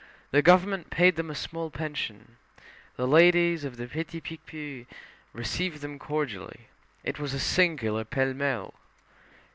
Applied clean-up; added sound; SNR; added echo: none; none; none; none.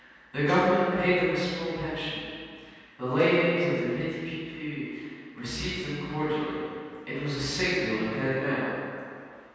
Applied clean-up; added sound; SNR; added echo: none; none; none; reverberation time 2.1 s.